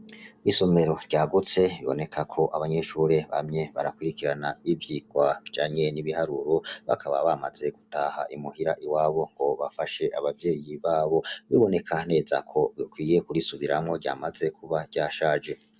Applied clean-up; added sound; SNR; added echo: none; none; none; none.